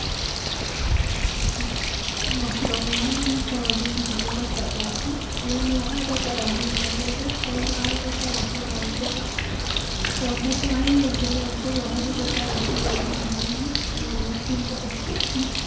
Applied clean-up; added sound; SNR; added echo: none; Bird; -4 dB; reverberation time 0.5 s.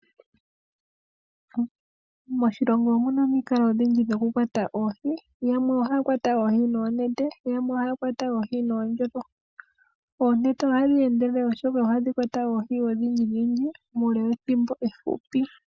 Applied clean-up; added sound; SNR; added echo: none; none; none; none.